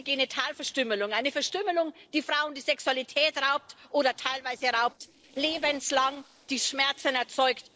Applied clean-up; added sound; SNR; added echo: neural separator model SepFormer DNS4.